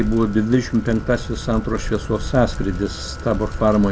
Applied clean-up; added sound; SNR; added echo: none; Bicycle; 8 dB; none.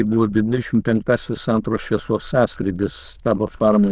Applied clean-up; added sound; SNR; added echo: neural diffusion model UNIVERSE++.